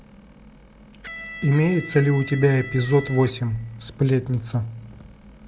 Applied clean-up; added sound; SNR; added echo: none; Electric guitar; 14 dB; none.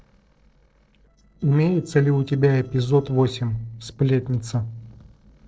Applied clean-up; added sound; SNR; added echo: neural separator model SepFormer DNS4.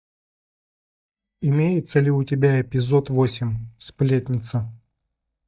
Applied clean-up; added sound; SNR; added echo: neural mask model DeepFilterNet 3.